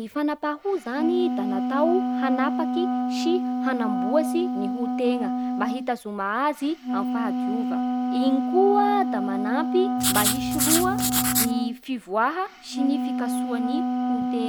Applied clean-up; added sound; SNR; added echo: none; Wind instrument, woodwind instrument + Writing; -1 dB; none.